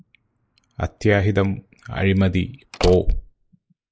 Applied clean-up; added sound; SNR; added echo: neural mask model Resemble Enhance denoiser.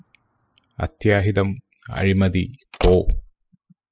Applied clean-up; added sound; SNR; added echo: classical method spectral subtraction.